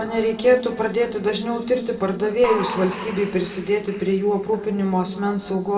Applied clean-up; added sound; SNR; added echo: none; Applause / Crowd; 15 dB; reverberation time 1.8 s.